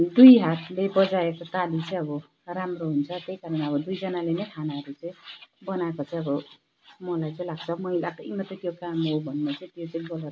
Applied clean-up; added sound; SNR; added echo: none; none; none; none.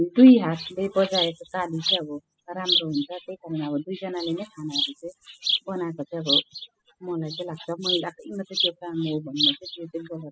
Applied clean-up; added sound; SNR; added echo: classical method spectral subtraction.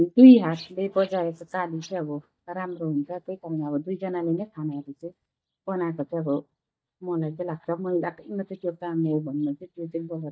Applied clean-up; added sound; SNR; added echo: neural mask model DeepFilterNet 3.